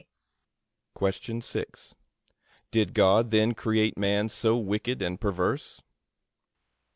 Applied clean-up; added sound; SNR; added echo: none; none; none; none.